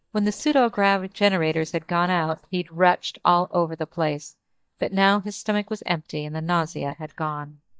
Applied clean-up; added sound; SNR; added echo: neural mask model DeepFilterNet 3.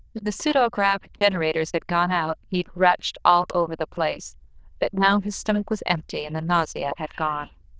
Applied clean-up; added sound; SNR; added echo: neural diffusion model UNIVERSE++.